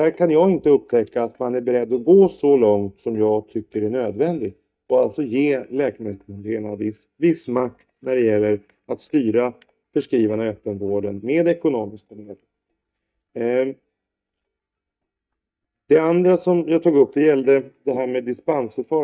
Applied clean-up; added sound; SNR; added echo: neural mask model DeepFilterNet 3.